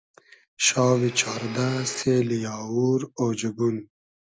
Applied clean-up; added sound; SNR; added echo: none; Domestic sounds, home sounds; 14 dB; none.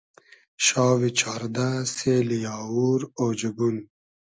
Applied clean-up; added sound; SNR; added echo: none; none; none; none.